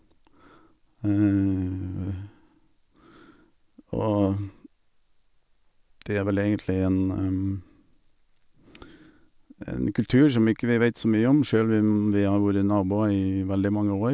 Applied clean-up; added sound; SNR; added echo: none; none; none; none.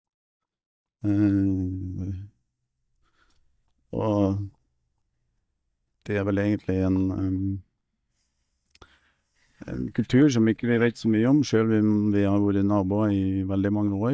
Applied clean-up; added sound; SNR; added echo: neural mask model DeepFilterNet 3.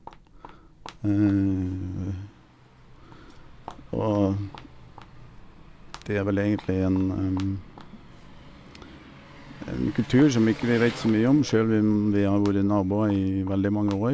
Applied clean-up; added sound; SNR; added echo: none; Walk, footsteps + Engine; 18 dB; none.